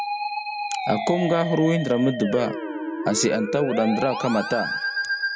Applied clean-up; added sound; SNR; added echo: none; Musical instrument; 4 dB; none.